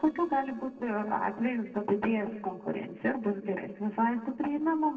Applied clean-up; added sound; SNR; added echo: neural separator model SepFormer DNS4.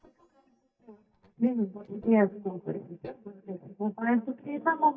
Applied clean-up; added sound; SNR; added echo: neural mask model DeepFilterNet 3.